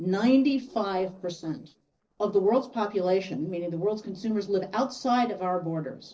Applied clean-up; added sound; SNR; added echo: neural separator model SepFormer DNS4.